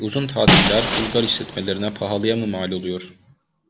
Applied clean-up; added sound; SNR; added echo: none; Shatter; 0 dB; none.